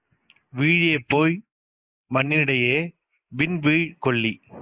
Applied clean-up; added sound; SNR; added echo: neural mask model Resemble Enhance denoiser.